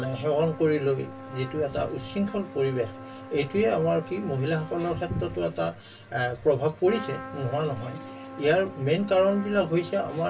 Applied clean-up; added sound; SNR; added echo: none; Trumpet; 15 dB; reverberation time 0.1 s.